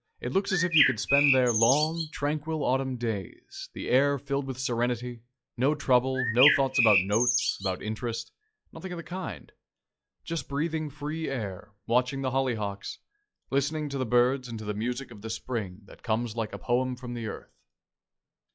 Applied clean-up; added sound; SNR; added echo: classical method log-MMSE.